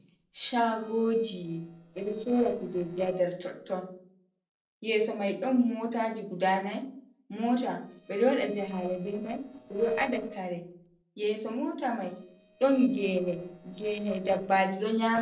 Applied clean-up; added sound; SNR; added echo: neural separator model SepFormer DNS4.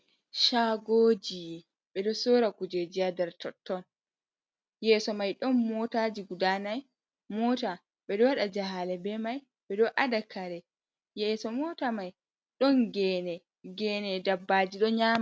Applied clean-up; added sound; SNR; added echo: none; none; none; none.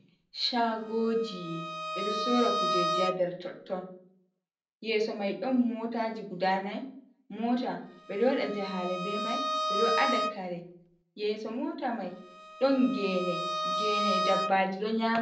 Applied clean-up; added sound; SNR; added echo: none; Bowed string instrument; 3 dB; reverberation time 0.6 s.